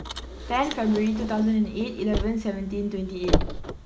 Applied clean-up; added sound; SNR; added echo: none; Car; 4 dB; none.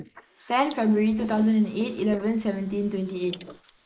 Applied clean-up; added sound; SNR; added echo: neural mask model Resemble Enhance denoiser.